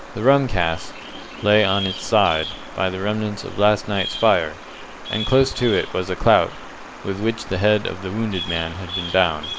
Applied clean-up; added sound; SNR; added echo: none; Bird vocalization, bird call, bird song; 12 dB; none.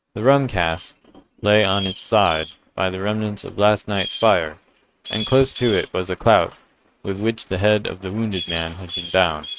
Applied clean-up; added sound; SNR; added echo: neural mask model RNNoise.